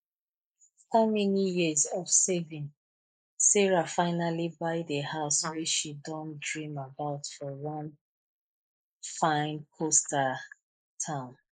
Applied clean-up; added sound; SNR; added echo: neural mask model Resemble Enhance denoiser.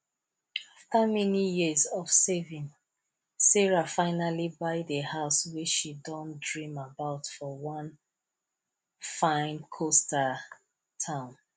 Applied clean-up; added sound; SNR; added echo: none; none; none; none.